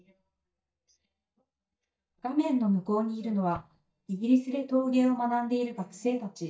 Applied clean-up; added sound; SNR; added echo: neural mask model DeepFilterNet 3.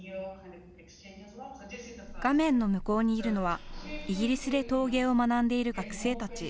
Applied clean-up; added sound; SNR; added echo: none; none; none; none.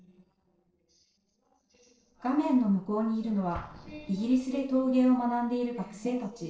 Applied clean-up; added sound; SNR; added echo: neural separator model SepFormer DNS4.